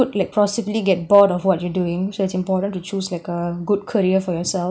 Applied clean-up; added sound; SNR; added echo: none; none; none; none.